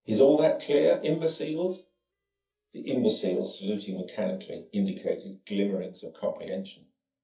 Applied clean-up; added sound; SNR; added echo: neural mask model DeepFilterNet 3.